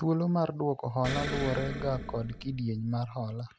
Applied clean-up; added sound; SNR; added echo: none; Explosion; 8 dB; none.